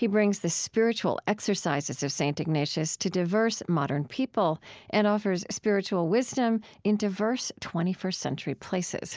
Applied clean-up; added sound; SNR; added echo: none; none; none; none.